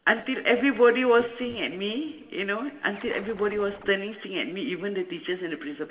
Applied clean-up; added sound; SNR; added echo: none; Scratching (performance technique); 18 dB; reverberation time 2.1 s.